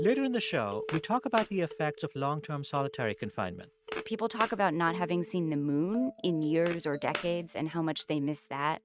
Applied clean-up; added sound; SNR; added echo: neural mask model RNNoise.